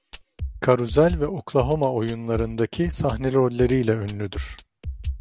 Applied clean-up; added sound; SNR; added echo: none; Drum kit; 11 dB; none.